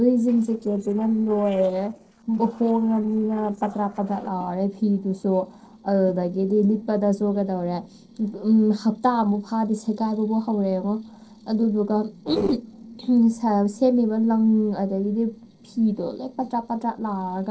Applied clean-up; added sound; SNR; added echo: neural separator model SepFormer DNS4.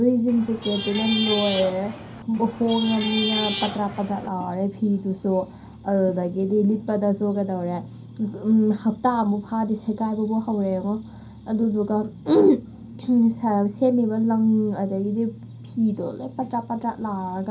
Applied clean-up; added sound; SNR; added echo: none; Traffic noise, roadway noise / Vehicle horn, car horn, honking; 6 dB; reverberation time 0.3 s.